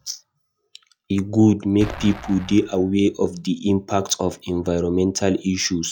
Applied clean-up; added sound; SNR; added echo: classical method log-MMSE.